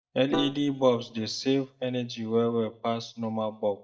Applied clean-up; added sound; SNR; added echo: neural mask model DeepFilterNet 3.